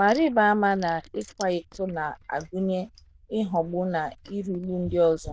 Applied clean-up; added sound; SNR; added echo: neural diffusion model UNIVERSE++.